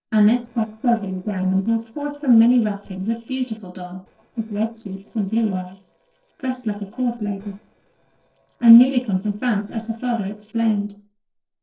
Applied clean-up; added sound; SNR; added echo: neural separator model SepFormer DNS4.